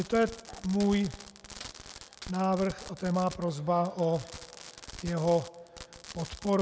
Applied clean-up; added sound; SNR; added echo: none; Fireworks; 16 dB; none.